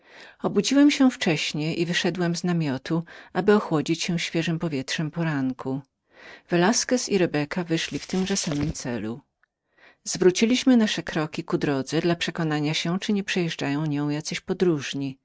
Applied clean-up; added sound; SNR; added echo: neural mask model RNNoise.